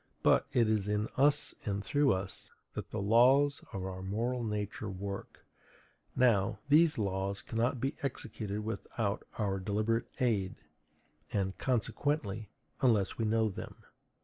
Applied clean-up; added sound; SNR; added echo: neural mask model Resemble Enhance denoiser.